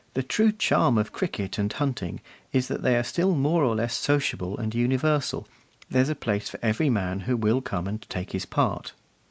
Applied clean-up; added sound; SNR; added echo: none; none; none; none.